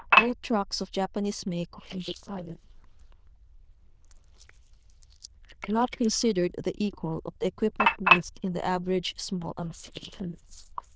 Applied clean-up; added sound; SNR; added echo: neural diffusion model UNIVERSE++.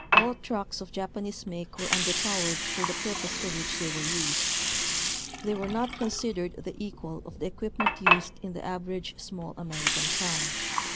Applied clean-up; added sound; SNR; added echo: none; Water; -4 dB; none.